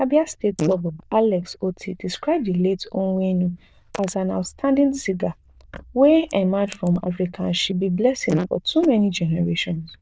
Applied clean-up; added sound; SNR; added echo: neural diffusion model UNIVERSE++.